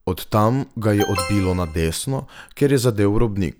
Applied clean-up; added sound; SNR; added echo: none; Alarm; 11 dB; none.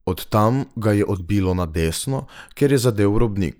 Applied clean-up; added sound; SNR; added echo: neural mask model Resemble Enhance denoiser.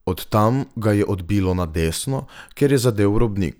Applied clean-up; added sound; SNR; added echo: none; none; none; none.